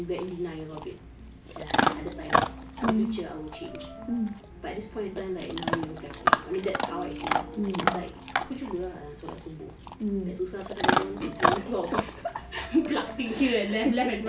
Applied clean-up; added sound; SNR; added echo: none; Chewing, mastication / Dog; 0 dB; none.